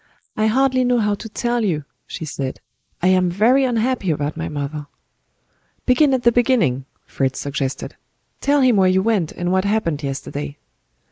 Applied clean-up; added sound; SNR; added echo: neural mask model Resemble Enhance denoiser.